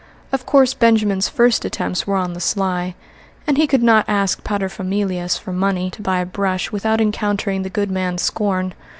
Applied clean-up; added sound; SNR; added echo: none; none; none; none.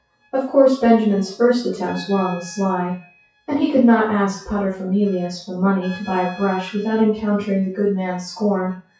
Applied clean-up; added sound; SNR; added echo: classical method WPE with log-MMSE.